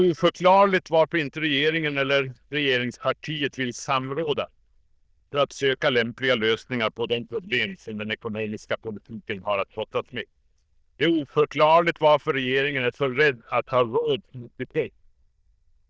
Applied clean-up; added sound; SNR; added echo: neural diffusion model UNIVERSE++.